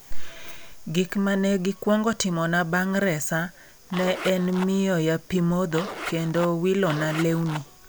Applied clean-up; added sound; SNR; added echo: none; Zipper (clothing); 12 dB; none.